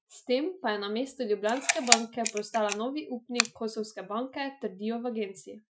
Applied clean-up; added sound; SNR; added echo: classical method Wiener filter.